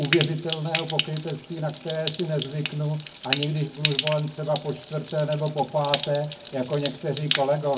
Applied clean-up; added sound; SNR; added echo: none; Stream; 4 dB; reverberation time 0.3 s.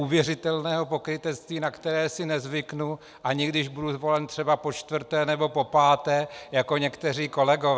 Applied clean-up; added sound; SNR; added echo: none; none; none; none.